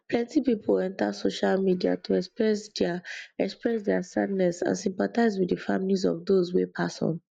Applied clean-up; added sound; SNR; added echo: neural mask model DeepFilterNet 3.